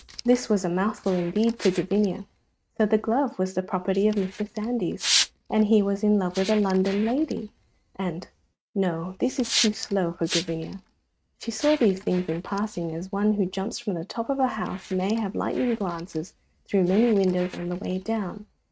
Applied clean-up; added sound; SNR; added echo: neural mask model RNNoise.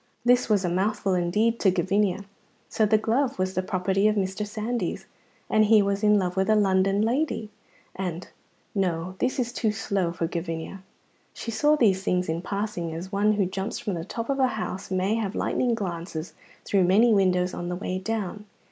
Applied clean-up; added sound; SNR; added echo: none; none; none; none.